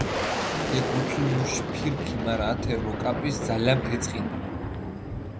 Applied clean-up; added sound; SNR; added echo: none; Boom; -1 dB; none.